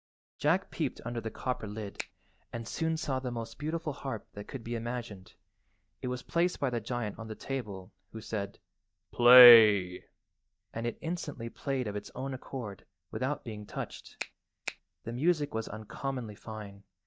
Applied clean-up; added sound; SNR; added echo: neural mask model DeepFilterNet 3.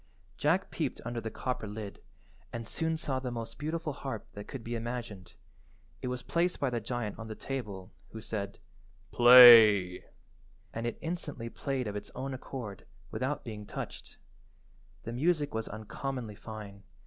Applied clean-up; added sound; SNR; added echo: none; none; none; none.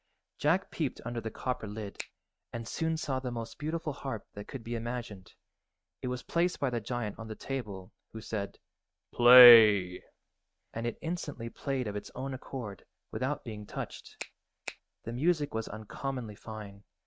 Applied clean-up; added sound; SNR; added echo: neural mask model RNNoise.